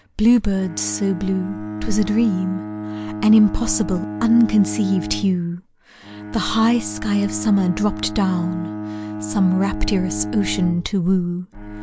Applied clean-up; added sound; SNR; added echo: none; Bowed string instrument; 9 dB; none.